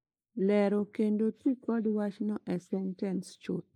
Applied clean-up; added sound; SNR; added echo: neural mask model Resemble Enhance denoiser.